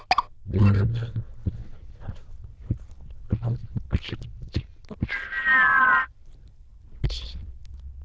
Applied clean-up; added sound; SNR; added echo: neural diffusion model UNIVERSE++.